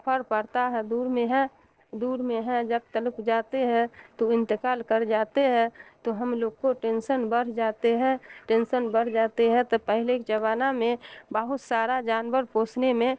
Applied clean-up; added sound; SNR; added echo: neural separator model SepFormer DNS4.